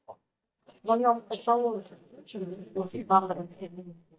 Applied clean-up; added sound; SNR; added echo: neural mask model DeepFilterNet 3.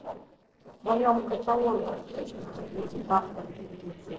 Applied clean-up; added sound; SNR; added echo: neural separator model SepFormer DNS4.